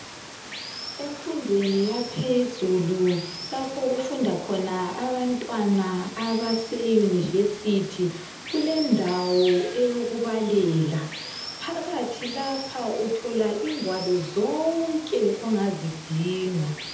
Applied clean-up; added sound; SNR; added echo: none; Water; 13 dB; reverberation time 0.8 s.